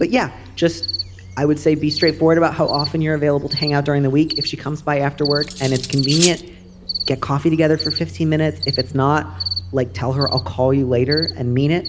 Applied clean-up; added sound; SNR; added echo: none; Cricket + Cutlery, silverware; 9 dB; none.